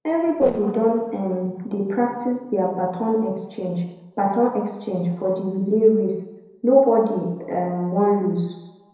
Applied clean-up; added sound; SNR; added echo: neural separator model SepFormer DNS4.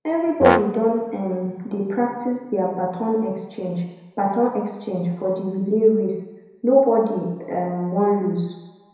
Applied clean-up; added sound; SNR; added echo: none; Brass instrument; 3 dB; reverberation time 1.0 s.